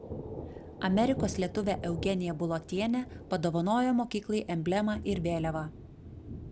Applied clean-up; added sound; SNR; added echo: none; Thunder; 11 dB; none.